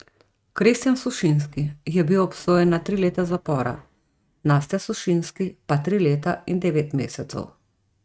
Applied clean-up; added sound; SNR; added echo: neural mask model RNNoise.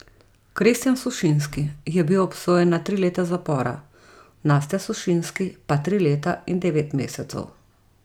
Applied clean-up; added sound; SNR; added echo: none; none; none; none.